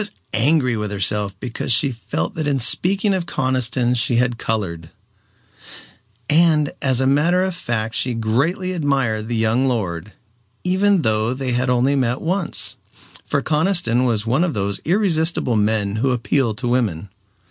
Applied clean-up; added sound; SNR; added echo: none; none; none; none.